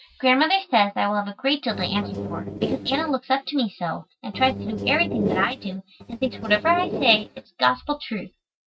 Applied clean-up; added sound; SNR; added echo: neural mask model RNNoise.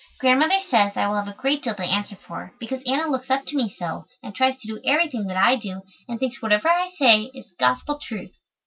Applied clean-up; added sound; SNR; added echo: none; none; none; none.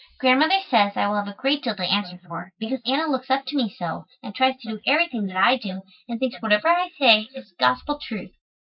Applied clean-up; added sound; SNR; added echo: neural mask model Resemble Enhance denoiser.